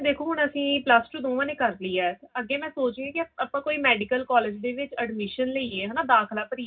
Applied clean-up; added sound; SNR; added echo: none; none; none; reverberation time 0.4 s.